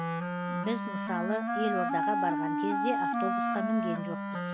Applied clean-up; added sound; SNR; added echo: none; Wind instrument, woodwind instrument; -4 dB; none.